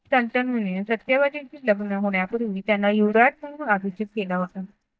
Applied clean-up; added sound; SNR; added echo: neural mask model DeepFilterNet 3.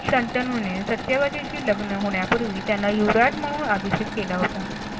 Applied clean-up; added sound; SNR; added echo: none; Engine / Mechanisms; 8 dB; reverberation time 1.0 s.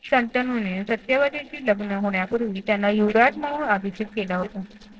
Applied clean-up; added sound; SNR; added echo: neural separator model SepFormer DNS4.